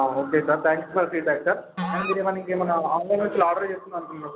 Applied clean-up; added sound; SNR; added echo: none; Musical instrument; 11 dB; none.